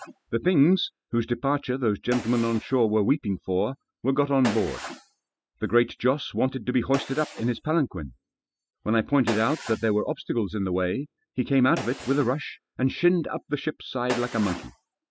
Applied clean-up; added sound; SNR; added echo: classical method spectral subtraction.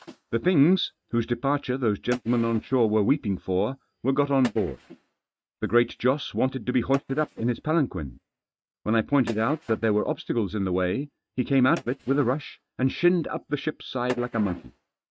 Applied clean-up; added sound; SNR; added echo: neural mask model RNNoise.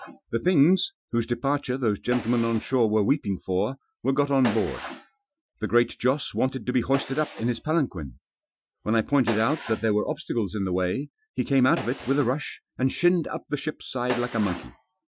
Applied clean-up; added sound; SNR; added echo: classical method Wiener filter.